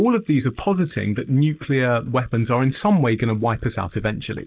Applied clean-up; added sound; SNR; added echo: neural mask model Resemble Enhance denoiser.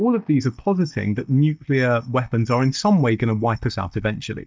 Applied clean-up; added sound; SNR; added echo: neural mask model DeepFilterNet 3.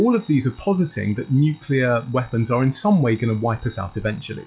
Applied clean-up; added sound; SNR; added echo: classical method log-MMSE.